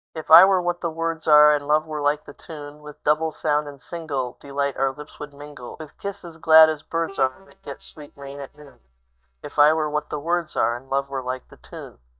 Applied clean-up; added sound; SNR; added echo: neural mask model DeepFilterNet 3.